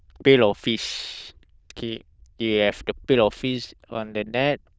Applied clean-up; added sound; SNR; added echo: neural diffusion model UNIVERSE++.